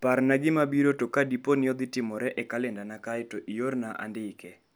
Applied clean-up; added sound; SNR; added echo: none; none; none; none.